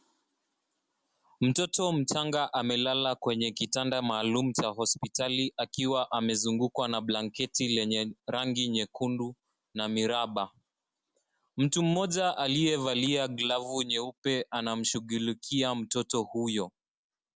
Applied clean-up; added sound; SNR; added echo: none; none; none; none.